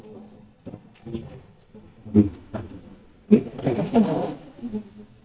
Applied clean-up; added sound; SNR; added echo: neural mask model DeepFilterNet 3.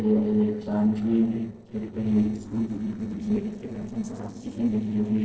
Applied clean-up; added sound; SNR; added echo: neural separator model SepFormer DNS4.